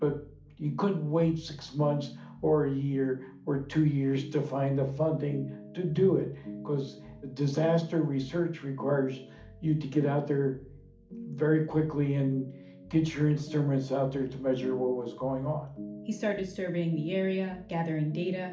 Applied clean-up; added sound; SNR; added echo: none; none; none; reverberation time 0.4 s.